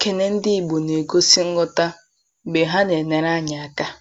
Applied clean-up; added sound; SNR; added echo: none; none; none; none.